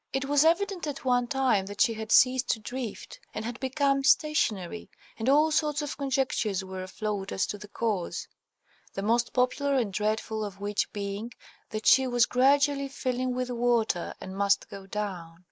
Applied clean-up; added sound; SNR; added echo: neural mask model Resemble Enhance denoiser.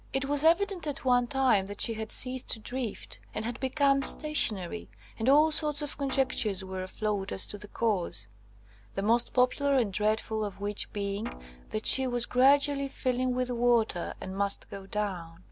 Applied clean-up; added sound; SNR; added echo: none; Guitar; 18 dB; none.